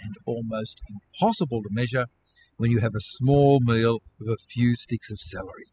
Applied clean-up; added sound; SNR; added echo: classical method spectral subtraction.